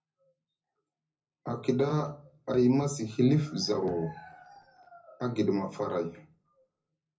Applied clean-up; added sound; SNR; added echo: none; none; none; reverberation time 0.4 s.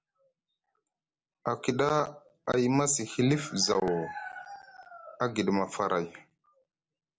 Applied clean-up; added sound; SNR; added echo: none; none; none; none.